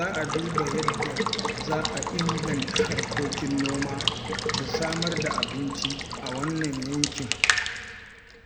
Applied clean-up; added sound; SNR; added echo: none; Water tap, faucet / Water / Liquid; -2 dB; none.